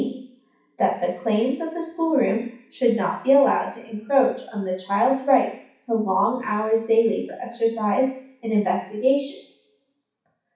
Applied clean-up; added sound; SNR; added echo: none; none; none; reverberation time 0.6 s.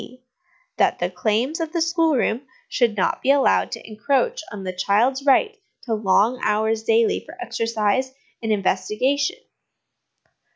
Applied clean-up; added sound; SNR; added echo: none; none; none; none.